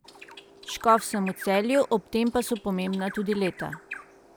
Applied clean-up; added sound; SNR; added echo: none; Bird; 16 dB; none.